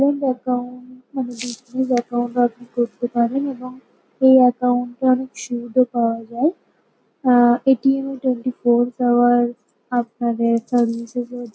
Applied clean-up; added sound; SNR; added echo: none; none; none; none.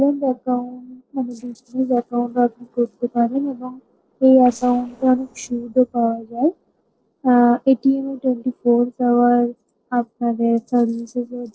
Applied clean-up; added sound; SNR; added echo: neural separator model SepFormer DNS4.